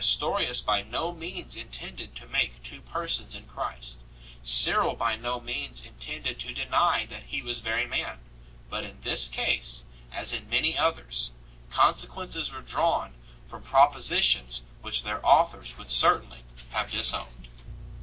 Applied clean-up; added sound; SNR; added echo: none; none; none; none.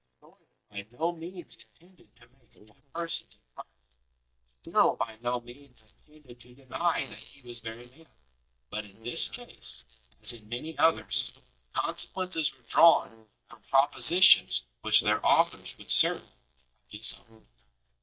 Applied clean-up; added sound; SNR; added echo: neural mask model DeepFilterNet 3.